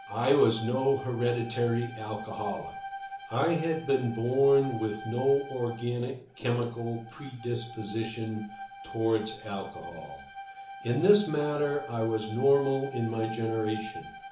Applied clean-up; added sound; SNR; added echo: none; Bowed string instrument; 14 dB; reverberation time 0.8 s.